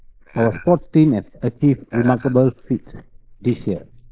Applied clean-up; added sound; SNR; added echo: neural mask model Resemble Enhance denoiser.